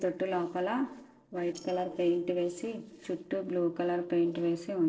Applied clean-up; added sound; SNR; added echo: neural separator model SepFormer DNS4.